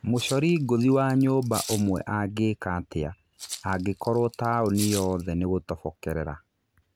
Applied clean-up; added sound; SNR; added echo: none; Rattle (instrument); 14 dB; none.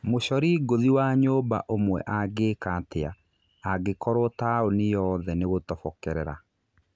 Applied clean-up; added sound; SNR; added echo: none; none; none; none.